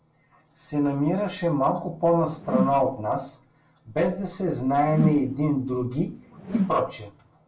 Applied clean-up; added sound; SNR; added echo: none; Whoosh, swoosh, swish; 6 dB; reverberation time 0.1 s.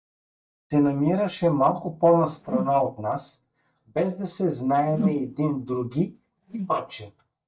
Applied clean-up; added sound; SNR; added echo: neural mask model DeepFilterNet 3.